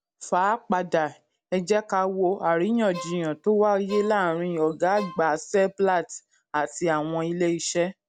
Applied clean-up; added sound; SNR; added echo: none; Bowed string instrument; 17 dB; none.